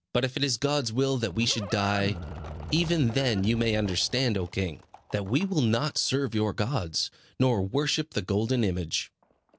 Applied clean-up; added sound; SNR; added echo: none; Livestock, farm animals, working animals; 16 dB; none.